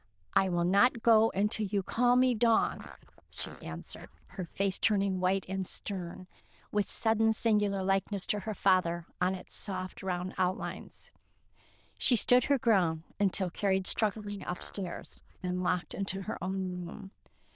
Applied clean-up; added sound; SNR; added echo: neural diffusion model UNIVERSE++.